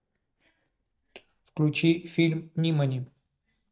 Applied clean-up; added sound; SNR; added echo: neural mask model DeepFilterNet 3.